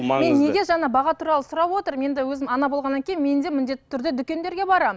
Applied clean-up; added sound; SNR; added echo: none; none; none; none.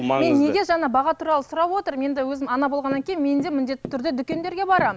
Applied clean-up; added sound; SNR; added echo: none; Tap; 18 dB; none.